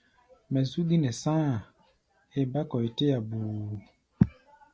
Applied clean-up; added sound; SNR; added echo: none; none; none; none.